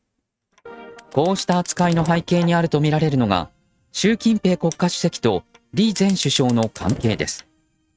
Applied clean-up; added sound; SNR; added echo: neural mask model RNNoise.